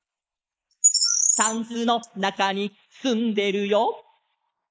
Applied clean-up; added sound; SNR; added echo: neural mask model Resemble Enhance denoiser.